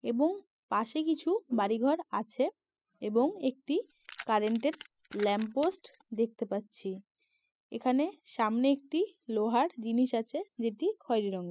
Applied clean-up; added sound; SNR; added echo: classical method spectral subtraction.